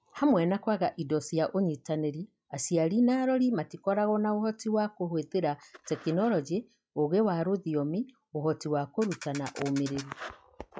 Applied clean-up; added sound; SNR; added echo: classical method log-MMSE.